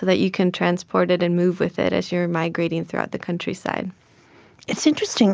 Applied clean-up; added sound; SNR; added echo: none; none; none; none.